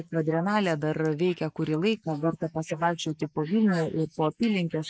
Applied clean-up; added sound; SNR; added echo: neural mask model Resemble Enhance denoiser.